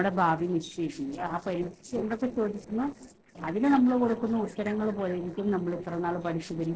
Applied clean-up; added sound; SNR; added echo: neural separator model SepFormer DNS4.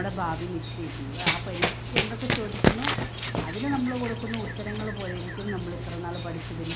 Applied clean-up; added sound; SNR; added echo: none; Run; -3 dB; none.